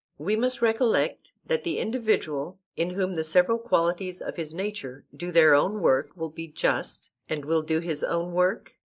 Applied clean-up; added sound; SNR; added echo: neural mask model Resemble Enhance denoiser.